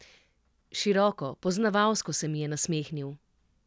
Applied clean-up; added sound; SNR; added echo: none; none; none; none.